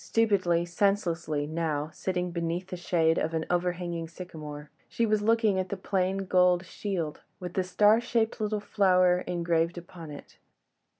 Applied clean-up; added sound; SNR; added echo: none; none; none; none.